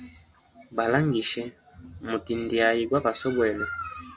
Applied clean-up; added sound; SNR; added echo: none; none; none; none.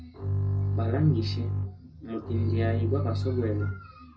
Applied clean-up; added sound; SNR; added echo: none; Bowed string instrument; -3 dB; reverberation time 0.4 s.